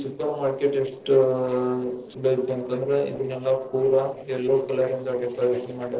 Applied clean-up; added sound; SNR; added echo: neural separator model SepFormer DNS4.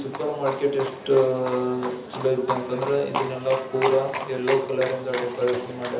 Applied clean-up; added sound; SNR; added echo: none; Livestock, farm animals, working animals; 8 dB; reverberation time 0.7 s.